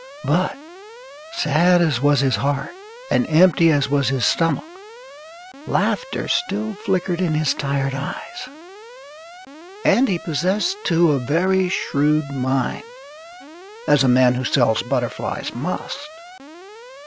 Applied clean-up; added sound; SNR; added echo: none; Alarm; 17 dB; none.